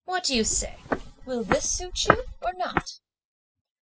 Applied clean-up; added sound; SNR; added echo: classical method spectral subtraction.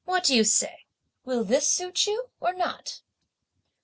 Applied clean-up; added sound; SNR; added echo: none; none; none; none.